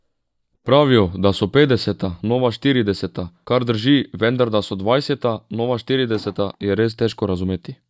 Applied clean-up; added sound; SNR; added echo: neural mask model DeepFilterNet 3.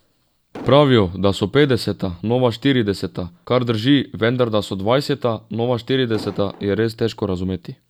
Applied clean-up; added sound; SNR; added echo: none; Explosion; 16 dB; none.